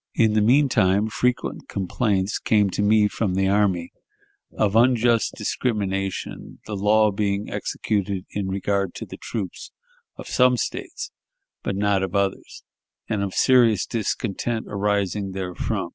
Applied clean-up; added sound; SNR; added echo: none; none; none; none.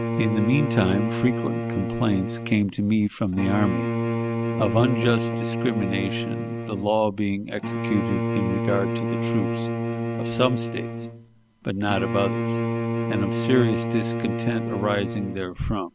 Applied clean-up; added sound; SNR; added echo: none; Bowed string instrument; 2 dB; none.